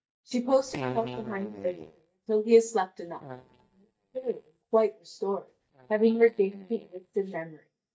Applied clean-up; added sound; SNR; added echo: neural mask model DeepFilterNet 3.